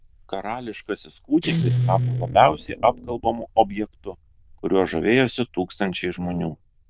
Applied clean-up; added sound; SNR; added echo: neural diffusion model UNIVERSE++.